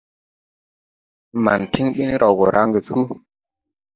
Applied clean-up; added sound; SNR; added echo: neural mask model DeepFilterNet 3.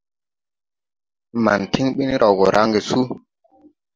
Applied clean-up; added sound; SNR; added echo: none; none; none; none.